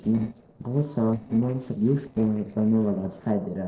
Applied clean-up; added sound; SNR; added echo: neural separator model SepFormer DNS4.